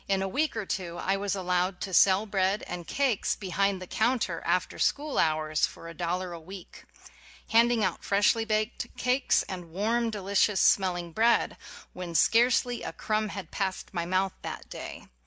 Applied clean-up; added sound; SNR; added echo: none; none; none; none.